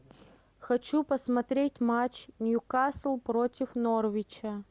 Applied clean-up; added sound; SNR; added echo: none; none; none; none.